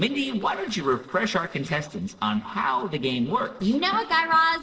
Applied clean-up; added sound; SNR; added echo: neural separator model SepFormer DNS4.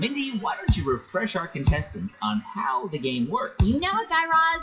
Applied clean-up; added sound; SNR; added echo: classical method WPE with log-MMSE.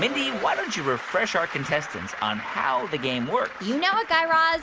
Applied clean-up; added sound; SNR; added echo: none; none; none; none.